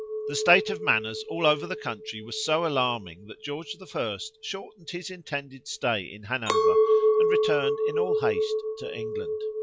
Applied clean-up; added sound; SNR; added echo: none; Chink, clink; -2 dB; none.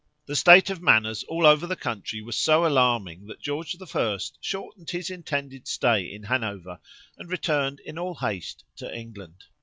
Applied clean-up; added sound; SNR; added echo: none; none; none; none.